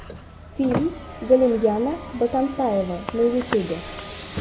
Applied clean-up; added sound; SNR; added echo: none; Car; 12 dB; none.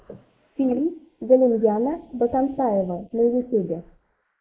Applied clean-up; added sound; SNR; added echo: neural mask model Resemble Enhance denoiser.